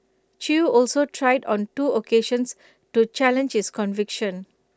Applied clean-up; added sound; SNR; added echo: none; none; none; none.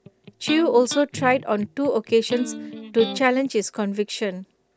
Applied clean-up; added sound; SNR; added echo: none; Electric guitar; 12 dB; none.